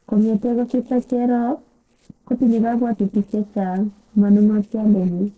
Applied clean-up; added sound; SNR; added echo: neural separator model SepFormer DNS4.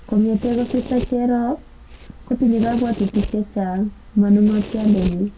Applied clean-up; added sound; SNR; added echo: none; Domestic sounds, home sounds; 14 dB; reverberation time 0.2 s.